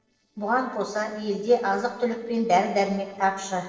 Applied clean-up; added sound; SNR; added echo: neural separator model SepFormer DNS4.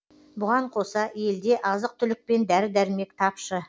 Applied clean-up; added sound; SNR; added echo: none; none; none; none.